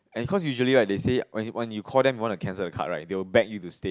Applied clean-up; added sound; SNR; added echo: none; none; none; none.